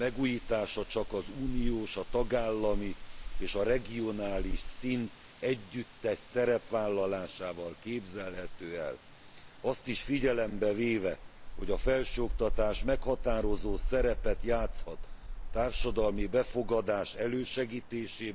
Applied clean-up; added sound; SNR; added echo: none; Rain; 3 dB; none.